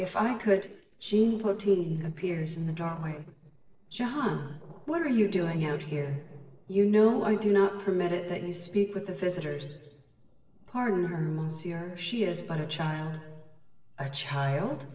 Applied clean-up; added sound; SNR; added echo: neural separator model SepFormer DNS4.